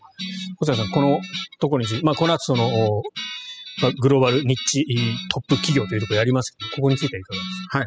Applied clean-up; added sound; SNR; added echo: classical method spectral subtraction.